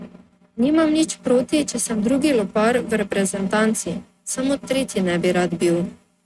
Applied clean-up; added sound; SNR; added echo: neural mask model RNNoise.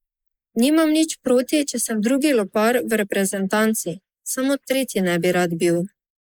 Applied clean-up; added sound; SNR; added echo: neural mask model Resemble Enhance denoiser.